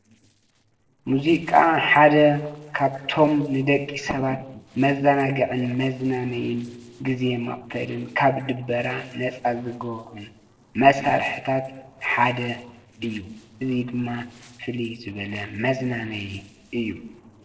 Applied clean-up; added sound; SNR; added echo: neural separator model SepFormer DNS4.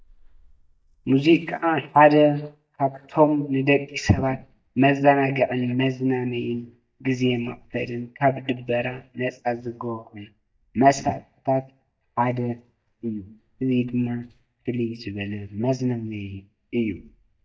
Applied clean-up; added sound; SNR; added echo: neural mask model DeepFilterNet 3.